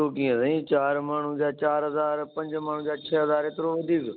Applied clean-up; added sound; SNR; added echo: none; none; none; none.